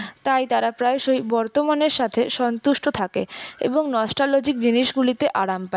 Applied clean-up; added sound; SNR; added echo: none; none; none; none.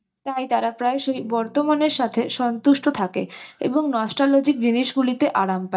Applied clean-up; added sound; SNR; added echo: neural mask model DeepFilterNet 3.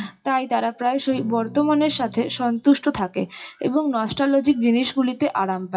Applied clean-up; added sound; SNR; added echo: classical method WPE with log-MMSE.